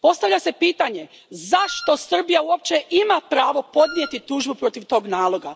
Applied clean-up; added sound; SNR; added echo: none; Wind instrument, woodwind instrument; 15 dB; none.